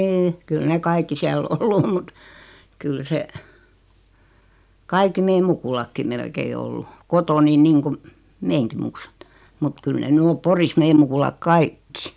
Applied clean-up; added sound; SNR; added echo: none; none; none; none.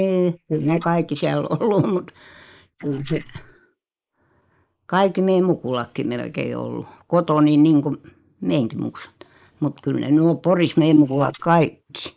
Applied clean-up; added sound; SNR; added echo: neural mask model Resemble Enhance denoiser.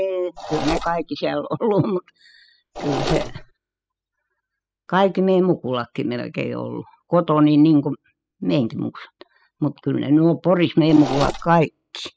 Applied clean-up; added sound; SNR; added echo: classical method spectral subtraction.